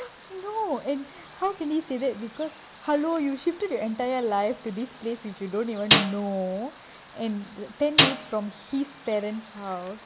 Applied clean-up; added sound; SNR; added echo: none; Cricket + Snare drum; 3 dB; none.